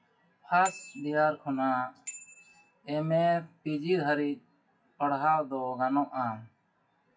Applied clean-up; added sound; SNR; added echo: classical method WPE with log-MMSE.